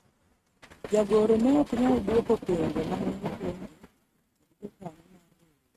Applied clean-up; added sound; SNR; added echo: neural mask model RNNoise.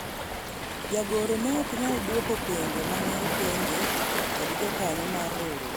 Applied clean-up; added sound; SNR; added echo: none; Waves, surf; -1 dB; none.